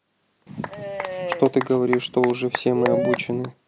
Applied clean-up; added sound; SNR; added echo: none; Applause / Cheering / Clapping; 5 dB; none.